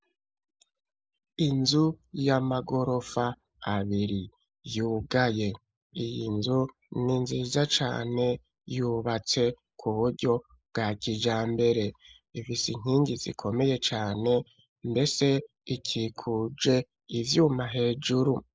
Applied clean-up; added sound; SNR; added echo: neural mask model Resemble Enhance denoiser.